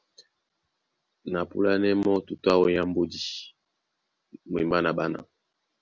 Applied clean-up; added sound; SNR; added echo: none; none; none; none.